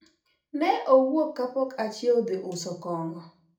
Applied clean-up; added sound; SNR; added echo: none; none; none; reverberation time 0.4 s.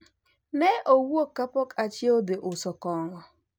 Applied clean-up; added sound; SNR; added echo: none; none; none; none.